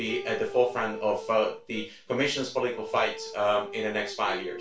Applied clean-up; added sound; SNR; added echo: none; Wind instrument, woodwind instrument; 13 dB; reverberation time 0.2 s.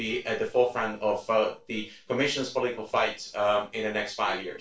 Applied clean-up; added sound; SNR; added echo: neural separator model SepFormer DNS4.